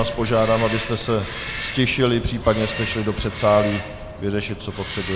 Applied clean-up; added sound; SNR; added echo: none; Bird vocalization, bird call, bird song; 10 dB; none.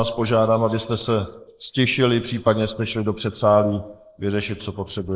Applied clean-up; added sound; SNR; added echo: neural mask model Resemble Enhance denoiser.